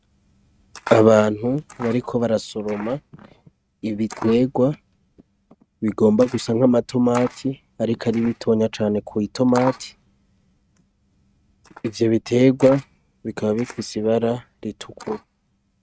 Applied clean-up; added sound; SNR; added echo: neural mask model RNNoise.